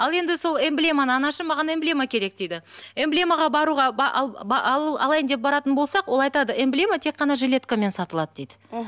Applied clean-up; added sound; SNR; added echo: none; none; none; none.